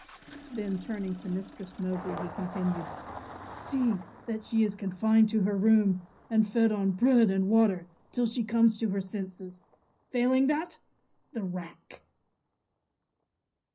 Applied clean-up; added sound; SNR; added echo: none; Engine starting; 19 dB; reverberation time 0.5 s.